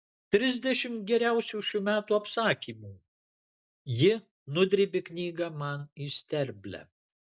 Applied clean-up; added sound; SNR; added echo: none; none; none; none.